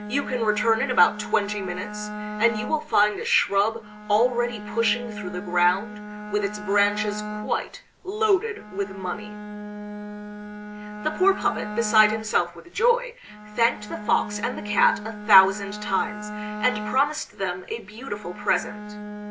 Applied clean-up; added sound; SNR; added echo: none; Bowed string instrument; 10 dB; none.